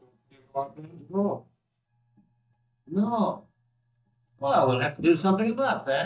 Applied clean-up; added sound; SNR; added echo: neural mask model DeepFilterNet 3.